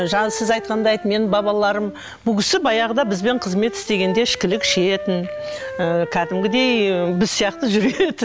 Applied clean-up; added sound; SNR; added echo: none; Wind instrument, woodwind instrument; 12 dB; none.